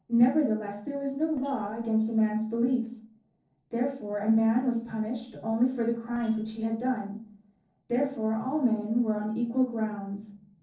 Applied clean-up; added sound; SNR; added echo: neural separator model SepFormer DNS4.